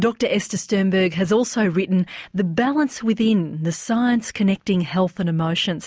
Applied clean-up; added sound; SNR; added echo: none; none; none; none.